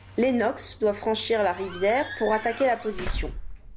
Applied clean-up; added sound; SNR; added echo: none; Squeak / Slam / Alarm / Wood; 10 dB; none.